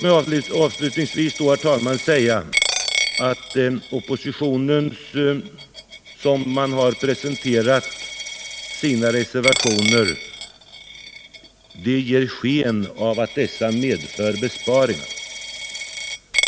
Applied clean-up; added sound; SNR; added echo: none; Coin (dropping); 7 dB; none.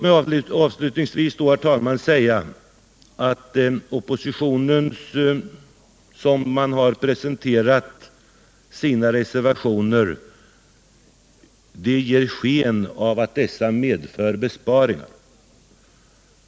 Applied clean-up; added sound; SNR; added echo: none; none; none; none.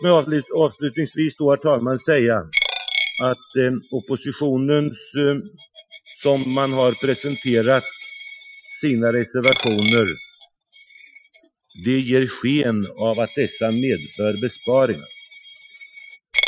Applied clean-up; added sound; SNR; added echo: classical method Wiener filter.